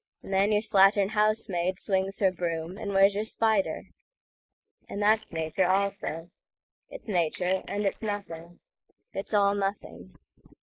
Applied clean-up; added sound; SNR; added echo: neural mask model Resemble Enhance denoiser.